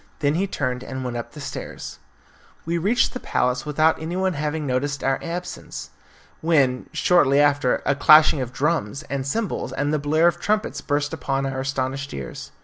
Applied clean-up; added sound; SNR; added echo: none; none; none; none.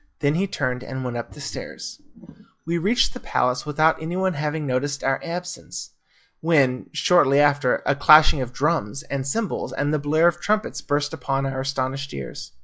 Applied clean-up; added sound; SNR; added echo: classical method log-MMSE.